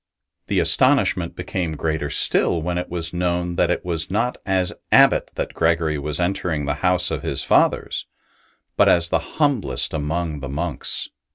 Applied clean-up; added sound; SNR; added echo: none; none; none; none.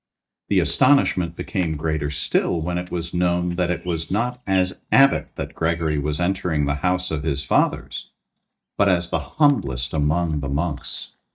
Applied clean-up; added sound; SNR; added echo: neural mask model DeepFilterNet 3.